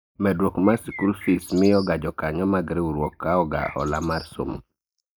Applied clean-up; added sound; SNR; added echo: neural mask model Resemble Enhance denoiser.